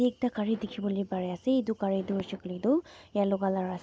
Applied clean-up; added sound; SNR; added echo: none; none; none; none.